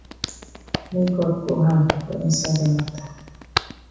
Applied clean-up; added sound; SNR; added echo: none; Hands; 9 dB; reverberation time 1.0 s.